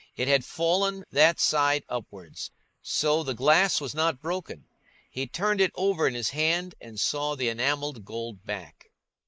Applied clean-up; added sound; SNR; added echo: neural mask model Resemble Enhance denoiser.